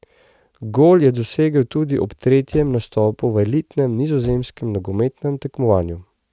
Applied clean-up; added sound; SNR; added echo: neural mask model RNNoise.